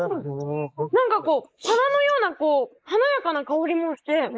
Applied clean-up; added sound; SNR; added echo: neural mask model Resemble Enhance denoiser.